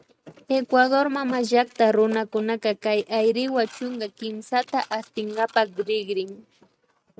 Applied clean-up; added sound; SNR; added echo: neural mask model RNNoise.